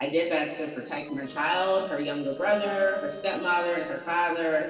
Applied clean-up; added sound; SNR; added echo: neural separator model SepFormer DNS4.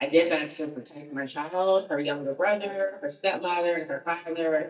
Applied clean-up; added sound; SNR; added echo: neural mask model DeepFilterNet 3.